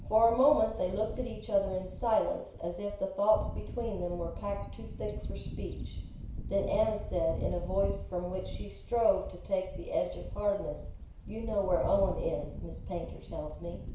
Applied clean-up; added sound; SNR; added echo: none; Wind / Bird; 7 dB; reverberation time 0.6 s.